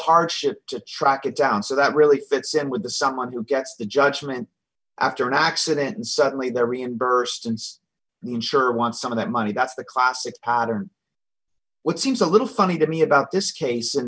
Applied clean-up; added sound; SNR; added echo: none; none; none; none.